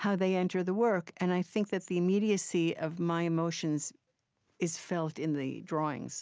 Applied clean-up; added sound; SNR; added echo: none; none; none; none.